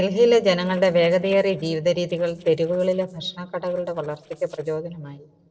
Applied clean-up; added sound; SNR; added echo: neural separator model SepFormer DNS4.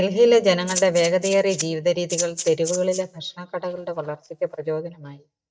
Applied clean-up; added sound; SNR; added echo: neural mask model DeepFilterNet 3.